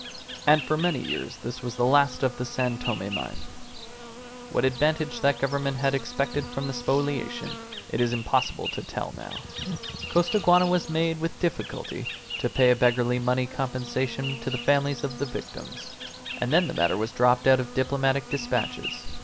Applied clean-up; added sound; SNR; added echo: none; Insect; 10 dB; none.